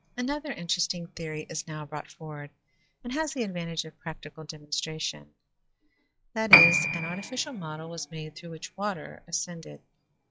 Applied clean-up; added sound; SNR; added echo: classical method log-MMSE.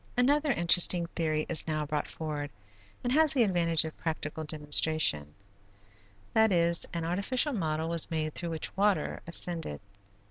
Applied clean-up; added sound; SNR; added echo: none; none; none; none.